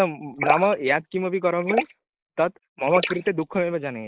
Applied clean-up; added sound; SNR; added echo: neural mask model Resemble Enhance denoiser.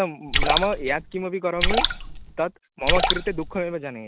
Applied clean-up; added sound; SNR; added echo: none; Splash, splatter; -3 dB; none.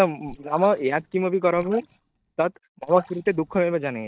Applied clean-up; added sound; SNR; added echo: neural mask model DeepFilterNet 3.